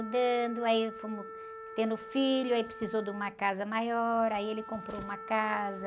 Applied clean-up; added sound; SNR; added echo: none; Wind instrument, woodwind instrument; 13 dB; none.